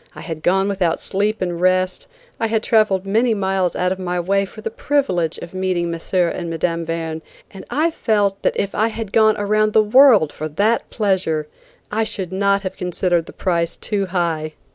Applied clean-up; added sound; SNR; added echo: none; none; none; none.